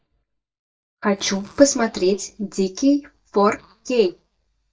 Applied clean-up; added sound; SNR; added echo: neural mask model DeepFilterNet 3.